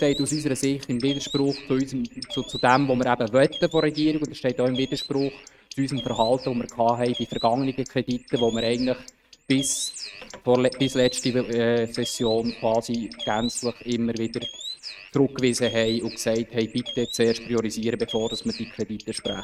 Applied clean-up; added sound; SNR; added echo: neural mask model RNNoise.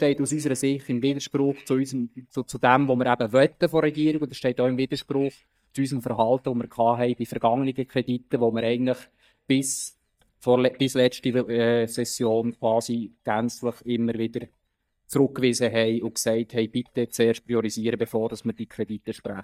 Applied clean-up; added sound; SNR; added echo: neural mask model DeepFilterNet 3.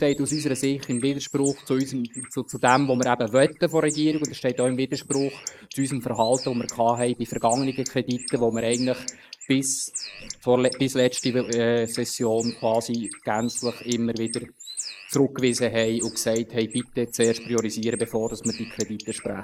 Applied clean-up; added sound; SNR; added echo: neural mask model Resemble Enhance denoiser.